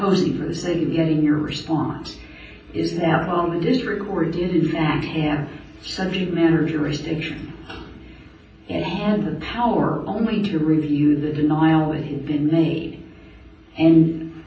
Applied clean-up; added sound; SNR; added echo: none; none; none; reverberation time 0.6 s.